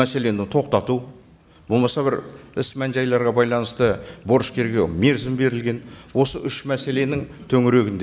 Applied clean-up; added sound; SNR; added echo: none; none; none; none.